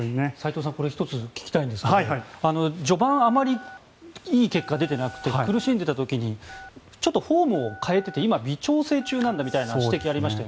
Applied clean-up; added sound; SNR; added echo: none; Telephone; 20 dB; none.